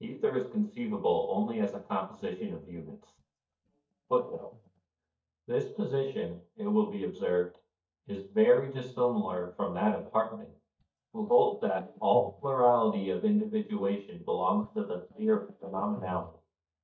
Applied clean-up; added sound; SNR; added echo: neural mask model DeepFilterNet 3.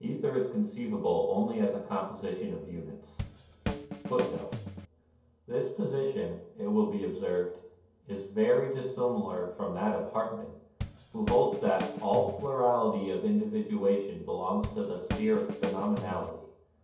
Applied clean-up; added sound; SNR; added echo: none; Drum kit; 6 dB; reverberation time 0.7 s.